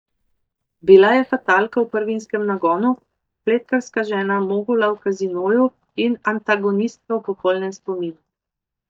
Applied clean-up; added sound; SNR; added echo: neural mask model DeepFilterNet 3.